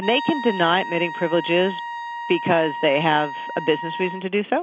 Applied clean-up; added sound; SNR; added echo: none; Wind instrument, woodwind instrument; 9 dB; none.